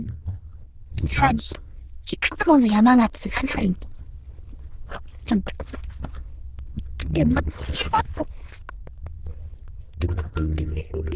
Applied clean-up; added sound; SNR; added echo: neural diffusion model UNIVERSE++.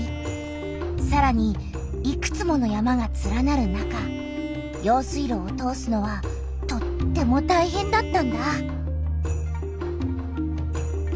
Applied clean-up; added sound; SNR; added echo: none; Bowed string instrument; 16 dB; none.